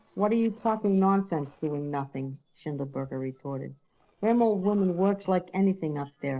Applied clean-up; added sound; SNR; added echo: neural separator model SepFormer DNS4.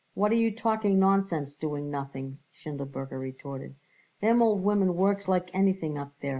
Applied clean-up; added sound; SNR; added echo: none; none; none; none.